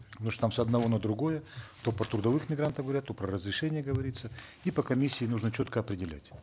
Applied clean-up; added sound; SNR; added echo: none; none; none; none.